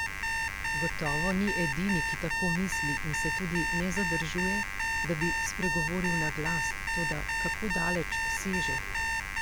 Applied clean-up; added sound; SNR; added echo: none; Alarm; -3 dB; none.